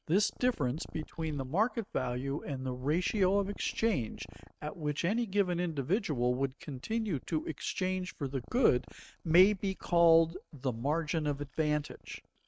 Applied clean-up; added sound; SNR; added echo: neural mask model RNNoise.